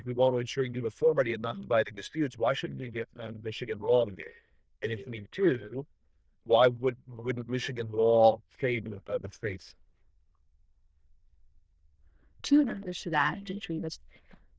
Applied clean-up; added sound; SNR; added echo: neural diffusion model UNIVERSE++.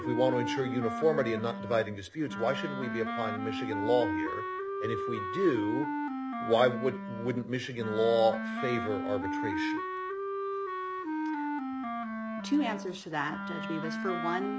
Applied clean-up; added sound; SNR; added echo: none; Wind instrument, woodwind instrument; 3 dB; none.